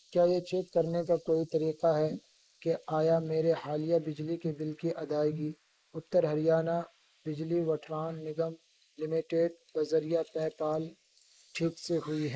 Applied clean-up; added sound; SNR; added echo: neural mask model Resemble Enhance denoiser.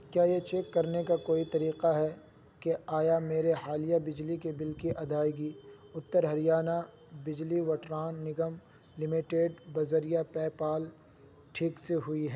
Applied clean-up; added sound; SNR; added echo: none; none; none; none.